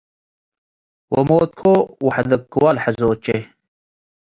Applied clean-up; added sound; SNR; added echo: none; none; none; none.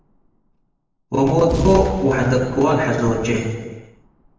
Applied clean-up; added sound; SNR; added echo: none; Boom; 11 dB; reverberation time 1.2 s.